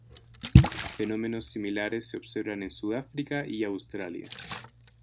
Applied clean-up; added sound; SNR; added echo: none; Splash, splatter; -4 dB; none.